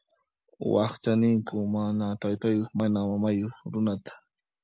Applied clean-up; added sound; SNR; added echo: none; none; none; none.